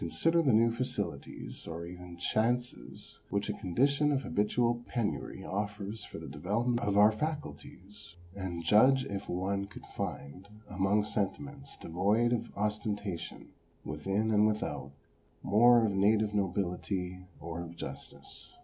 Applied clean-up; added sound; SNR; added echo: none; none; none; none.